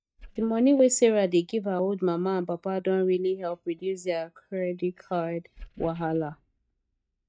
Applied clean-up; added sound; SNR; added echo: neural mask model DeepFilterNet 3.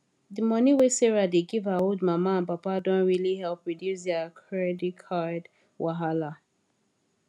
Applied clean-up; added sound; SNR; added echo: none; none; none; none.